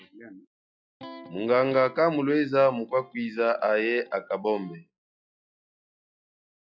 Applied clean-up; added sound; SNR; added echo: classical method log-MMSE.